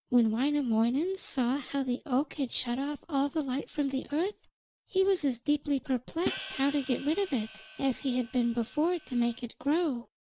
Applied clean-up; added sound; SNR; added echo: none; Hi-hat; 12 dB; none.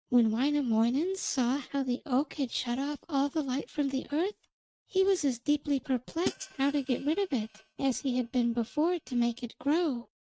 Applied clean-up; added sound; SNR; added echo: neural mask model RNNoise.